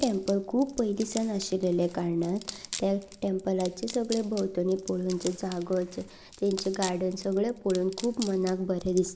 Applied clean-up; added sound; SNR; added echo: none; Wood; 15 dB; none.